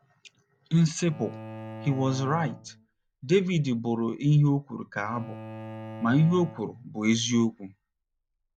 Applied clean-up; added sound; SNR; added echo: none; Bowed string instrument; 16 dB; none.